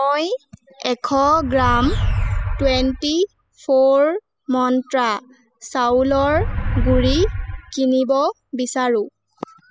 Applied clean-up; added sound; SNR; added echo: classical method spectral subtraction.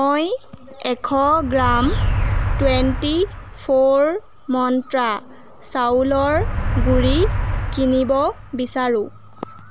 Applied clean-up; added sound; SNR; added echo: none; Motor vehicle (road); 4 dB; none.